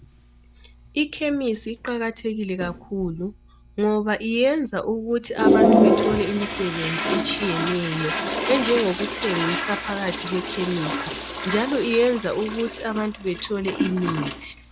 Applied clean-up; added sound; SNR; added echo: none; Toilet flush; 1 dB; none.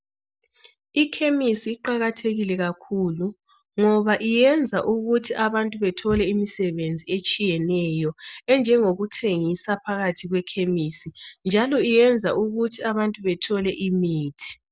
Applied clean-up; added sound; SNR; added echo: none; none; none; none.